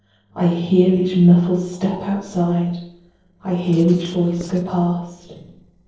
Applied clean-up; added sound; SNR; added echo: neural separator model SepFormer DNS4.